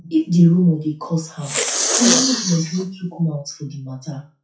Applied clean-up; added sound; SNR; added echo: classical method WPE with log-MMSE.